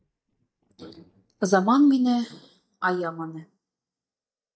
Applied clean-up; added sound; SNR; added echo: neural mask model DeepFilterNet 3.